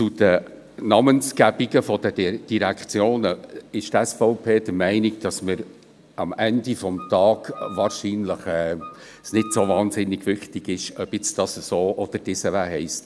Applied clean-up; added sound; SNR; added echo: none; Wind instrument, woodwind instrument; 19 dB; none.